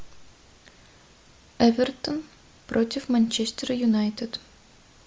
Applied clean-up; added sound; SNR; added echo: none; none; none; none.